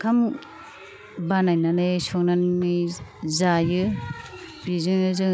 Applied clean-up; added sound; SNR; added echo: none; none; none; none.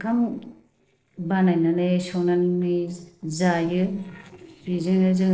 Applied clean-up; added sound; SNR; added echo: neural separator model SepFormer DNS4.